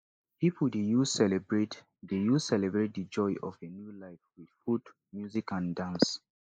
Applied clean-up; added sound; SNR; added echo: neural mask model Resemble Enhance denoiser.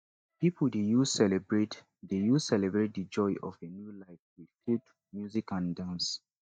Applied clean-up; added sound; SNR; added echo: neural mask model DeepFilterNet 3.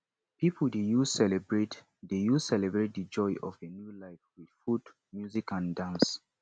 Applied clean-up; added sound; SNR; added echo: none; none; none; none.